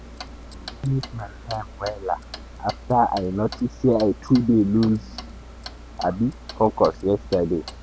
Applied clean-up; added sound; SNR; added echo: none; Clock; 15 dB; none.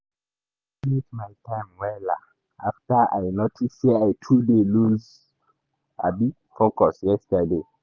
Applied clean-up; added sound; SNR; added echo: none; none; none; none.